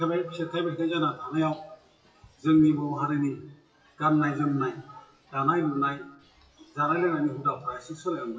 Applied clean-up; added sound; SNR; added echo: classical method WPE with log-MMSE.